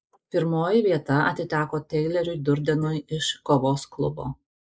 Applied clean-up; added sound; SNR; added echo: neural mask model Resemble Enhance denoiser.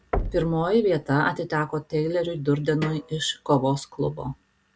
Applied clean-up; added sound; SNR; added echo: none; Knock + Snare drum; 11 dB; none.